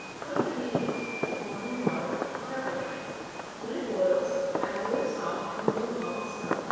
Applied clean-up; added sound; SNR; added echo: none; Fireworks; 1 dB; reverberation time 2.0 s.